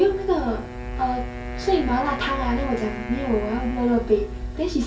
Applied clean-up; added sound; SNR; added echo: none; Wind instrument, woodwind instrument; 12 dB; reverberation time 0.2 s.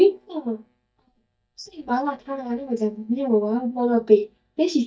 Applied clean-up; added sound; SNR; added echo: neural mask model DeepFilterNet 3.